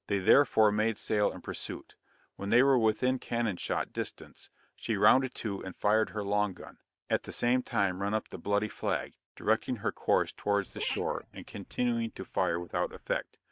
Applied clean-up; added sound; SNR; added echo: neural mask model DeepFilterNet 3.